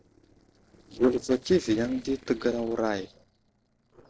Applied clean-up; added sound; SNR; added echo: neural separator model SepFormer DNS4.